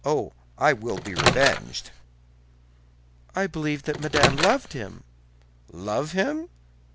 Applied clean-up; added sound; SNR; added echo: none; Microwave oven; -1 dB; none.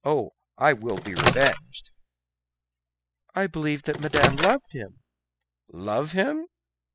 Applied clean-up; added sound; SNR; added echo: classical method spectral subtraction.